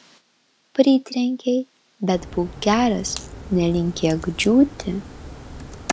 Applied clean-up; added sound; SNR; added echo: none; Crack; 13 dB; none.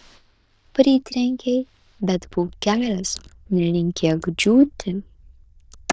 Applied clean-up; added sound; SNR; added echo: neural diffusion model UNIVERSE++.